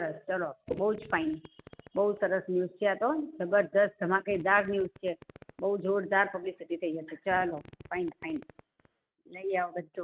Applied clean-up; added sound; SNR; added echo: neural mask model RNNoise.